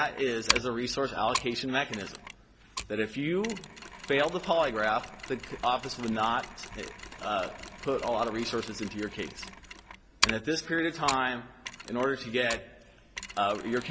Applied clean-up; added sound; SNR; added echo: none; Mechanisms; 8 dB; none.